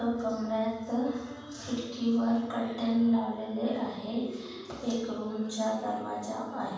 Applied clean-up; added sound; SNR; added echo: none; none; none; reverberation time 1.2 s.